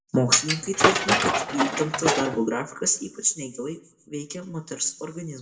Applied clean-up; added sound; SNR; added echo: none; Tools; -3 dB; reverberation time 0.7 s.